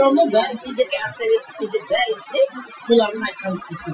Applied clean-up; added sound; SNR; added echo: classical method Wiener filter.